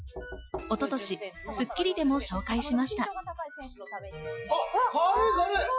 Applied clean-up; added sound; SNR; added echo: classical method Wiener filter.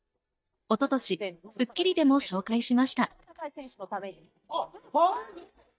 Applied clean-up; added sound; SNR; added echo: neural mask model DeepFilterNet 3.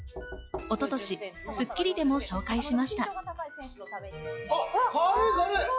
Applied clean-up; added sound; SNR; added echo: classical method log-MMSE.